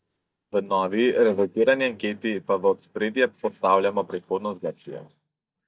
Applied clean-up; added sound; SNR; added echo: neural mask model DeepFilterNet 3.